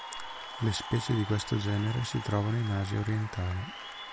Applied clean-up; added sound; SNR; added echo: none; Applause / Cheering; 11 dB; none.